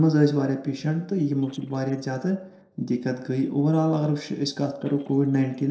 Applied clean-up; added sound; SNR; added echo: neural separator model SepFormer DNS4.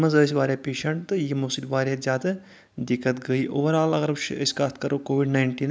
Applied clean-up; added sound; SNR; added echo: none; none; none; none.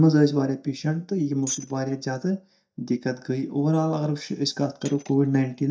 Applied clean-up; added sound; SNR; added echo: neural mask model DeepFilterNet 3.